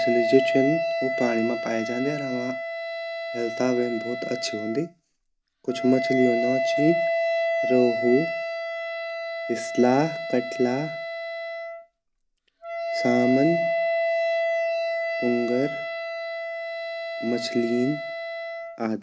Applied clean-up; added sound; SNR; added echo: none; Wind instrument, woodwind instrument; 1 dB; none.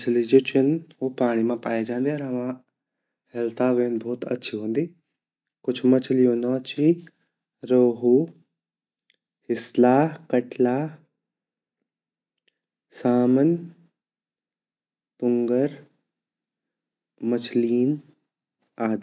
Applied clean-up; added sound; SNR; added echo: none; none; none; none.